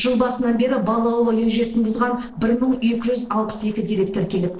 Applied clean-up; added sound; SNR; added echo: neural separator model SepFormer DNS4.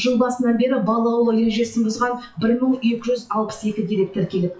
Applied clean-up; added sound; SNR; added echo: classical method WPE with log-MMSE.